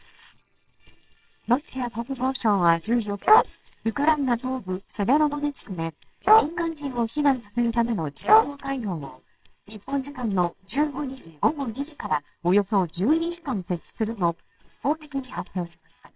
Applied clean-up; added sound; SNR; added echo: neural separator model SepFormer WHAMR!.